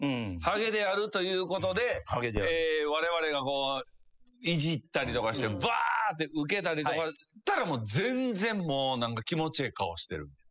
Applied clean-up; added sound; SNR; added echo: classical method spectral subtraction.